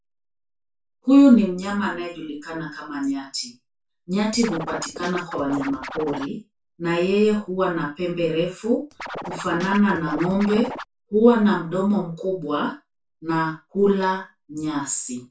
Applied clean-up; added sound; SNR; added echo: neural separator model SepFormer DNS4.